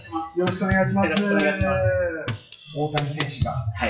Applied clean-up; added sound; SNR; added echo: classical method WPE with log-MMSE.